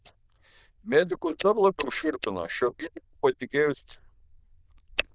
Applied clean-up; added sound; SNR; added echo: neural diffusion model UNIVERSE++.